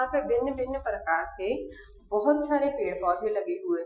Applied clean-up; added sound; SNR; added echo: classical method Wiener filter.